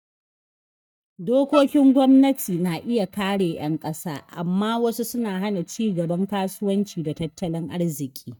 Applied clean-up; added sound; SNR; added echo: neural mask model DeepFilterNet 3.